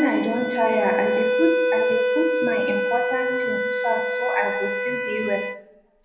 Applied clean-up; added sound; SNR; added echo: none; Wind instrument, woodwind instrument; -2 dB; reverberation time 0.9 s.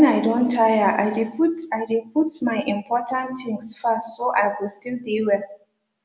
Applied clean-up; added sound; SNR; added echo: none; none; none; none.